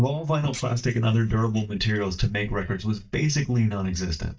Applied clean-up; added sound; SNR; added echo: neural mask model DeepFilterNet 3.